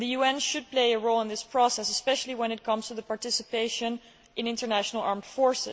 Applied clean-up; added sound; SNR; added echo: none; none; none; none.